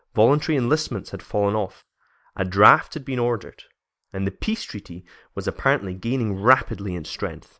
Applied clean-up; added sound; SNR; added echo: neural mask model Resemble Enhance denoiser.